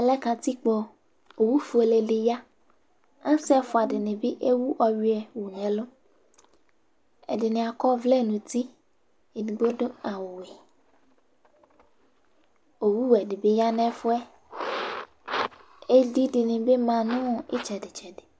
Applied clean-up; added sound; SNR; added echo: none; none; none; none.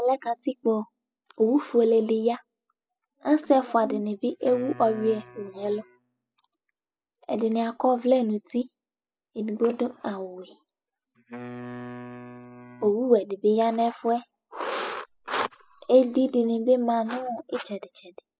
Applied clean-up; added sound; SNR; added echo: classical method spectral subtraction.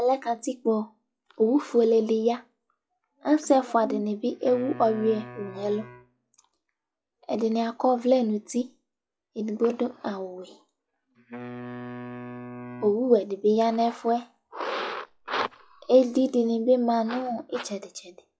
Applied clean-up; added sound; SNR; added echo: classical method log-MMSE.